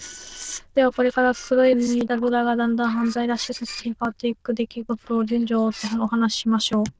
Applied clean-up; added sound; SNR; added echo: neural diffusion model UNIVERSE++.